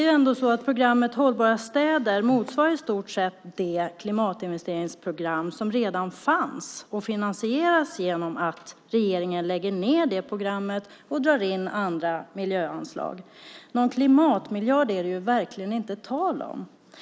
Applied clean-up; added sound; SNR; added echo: none; none; none; none.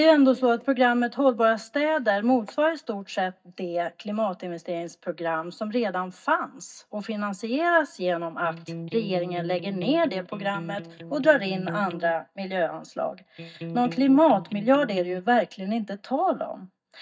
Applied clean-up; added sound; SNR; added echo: neural mask model DeepFilterNet 3.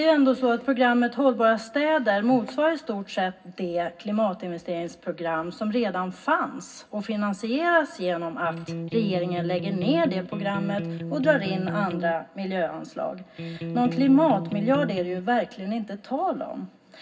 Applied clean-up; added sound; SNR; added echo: none; Electric guitar; 7 dB; reverberation time 0.4 s.